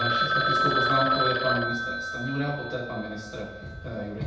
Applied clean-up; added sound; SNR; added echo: none; Telephone; -4 dB; reverberation time 0.8 s.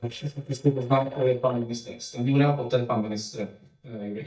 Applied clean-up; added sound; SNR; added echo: neural mask model DeepFilterNet 3.